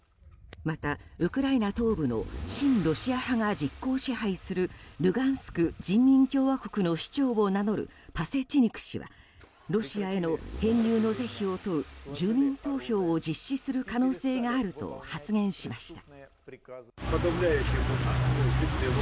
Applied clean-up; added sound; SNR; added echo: none; Engine starting / Accelerating, revving, vroom / Car; 19 dB; none.